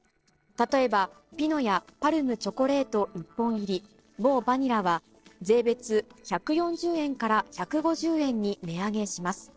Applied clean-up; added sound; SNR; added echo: neural separator model SepFormer DNS4.